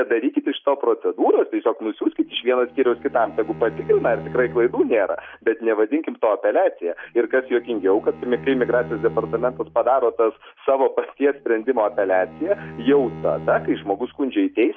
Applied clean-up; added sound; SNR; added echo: none; Bowed string instrument; 17 dB; none.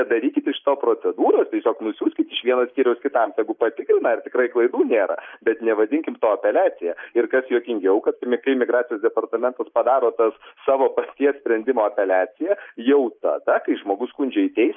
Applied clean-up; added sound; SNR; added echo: neural mask model Resemble Enhance denoiser.